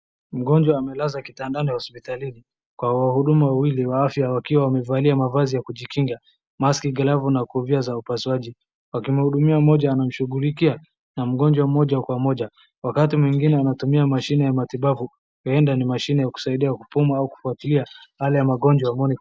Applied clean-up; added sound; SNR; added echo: none; none; none; none.